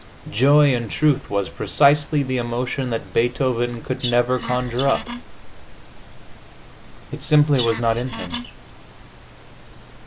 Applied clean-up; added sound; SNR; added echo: none; Bird vocalization, bird call, bird song + Wood; 8 dB; none.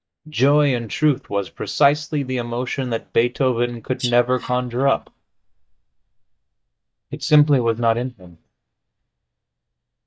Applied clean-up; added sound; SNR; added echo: neural mask model DeepFilterNet 3.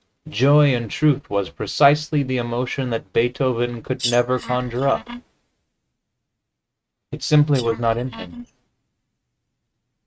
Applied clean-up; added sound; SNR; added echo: neural mask model RNNoise.